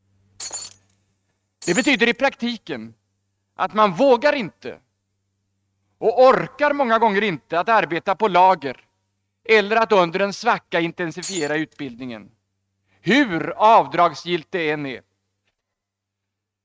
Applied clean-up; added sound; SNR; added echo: neural mask model RNNoise.